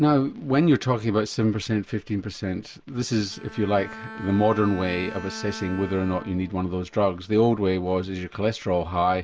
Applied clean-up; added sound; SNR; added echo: none; Bowed string instrument; 19 dB; none.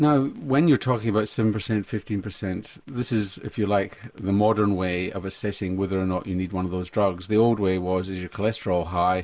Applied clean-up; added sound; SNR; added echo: none; none; none; none.